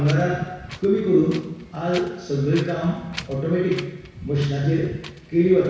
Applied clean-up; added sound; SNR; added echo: none; Wind; 16 dB; reverberation time 1.1 s.